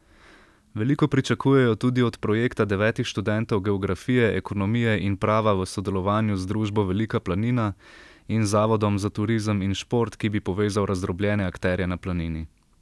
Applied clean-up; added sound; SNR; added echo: none; none; none; none.